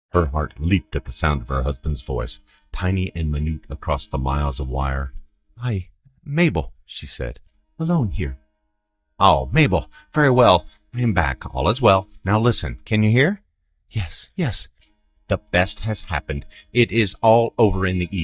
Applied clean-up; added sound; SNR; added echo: neural mask model DeepFilterNet 3.